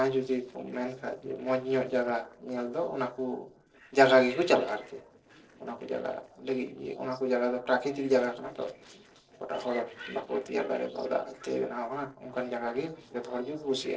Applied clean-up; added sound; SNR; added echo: neural separator model SepFormer DNS4.